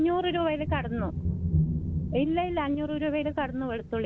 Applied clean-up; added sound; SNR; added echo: none; Thunder; 2 dB; none.